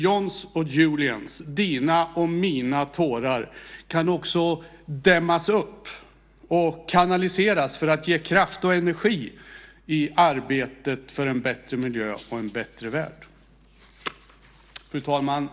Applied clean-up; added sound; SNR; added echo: none; none; none; none.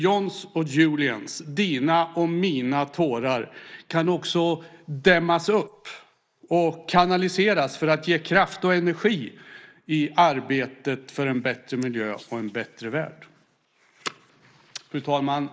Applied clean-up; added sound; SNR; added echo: neural mask model Resemble Enhance denoiser.